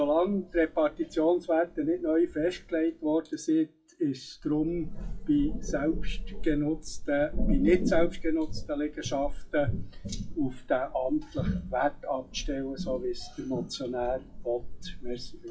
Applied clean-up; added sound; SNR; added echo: classical method WPE with log-MMSE.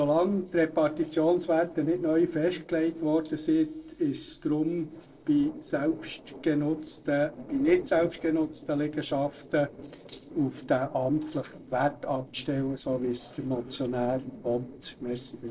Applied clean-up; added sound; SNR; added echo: neural separator model SepFormer DNS4.